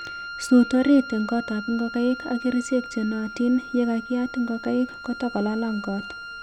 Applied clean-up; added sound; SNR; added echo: none; Wind instrument, woodwind instrument; 13 dB; none.